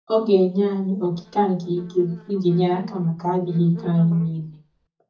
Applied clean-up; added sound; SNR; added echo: neural mask model DeepFilterNet 3.